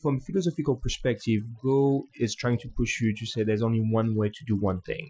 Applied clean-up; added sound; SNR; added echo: classical method Wiener filter.